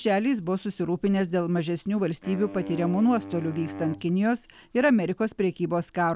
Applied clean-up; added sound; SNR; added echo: none; Wind instrument, woodwind instrument; 13 dB; none.